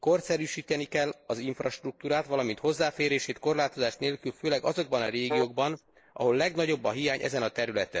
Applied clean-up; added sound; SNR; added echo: neural mask model Resemble Enhance denoiser.